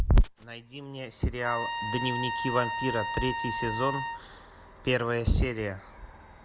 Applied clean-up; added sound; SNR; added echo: none; Trumpet; 5 dB; none.